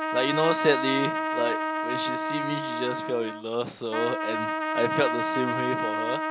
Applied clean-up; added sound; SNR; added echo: none; Trumpet; 0 dB; none.